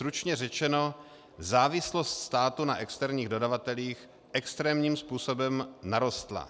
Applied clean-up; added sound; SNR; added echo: none; none; none; none.